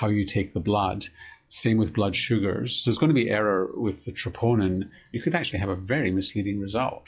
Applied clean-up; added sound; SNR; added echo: classical method log-MMSE.